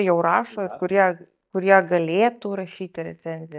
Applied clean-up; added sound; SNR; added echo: neural mask model DeepFilterNet 3.